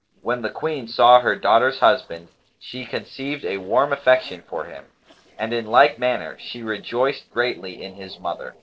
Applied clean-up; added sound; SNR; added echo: neural separator model SepFormer DNS4.